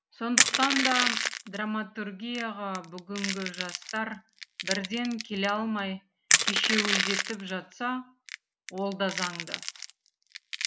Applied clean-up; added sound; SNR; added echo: none; Crushing; -1 dB; none.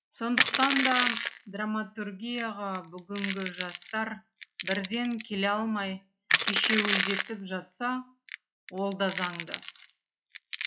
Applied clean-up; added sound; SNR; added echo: classical method log-MMSE.